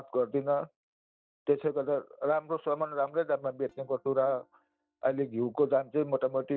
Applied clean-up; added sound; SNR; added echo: neural mask model DeepFilterNet 3.